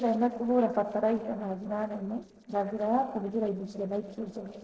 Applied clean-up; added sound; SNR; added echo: neural separator model SepFormer DNS4.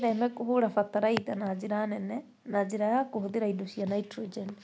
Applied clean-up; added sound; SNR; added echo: none; none; none; none.